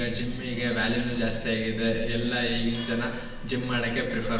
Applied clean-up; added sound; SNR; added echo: none; Glass; 4 dB; reverberation time 1.0 s.